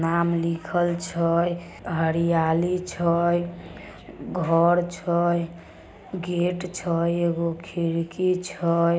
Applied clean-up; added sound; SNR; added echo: none; none; none; none.